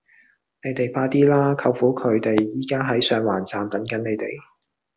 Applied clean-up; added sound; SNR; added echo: none; none; none; none.